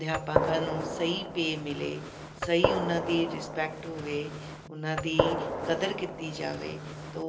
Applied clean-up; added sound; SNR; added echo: none; Gunshot, gunfire; 1 dB; reverberation time 0.2 s.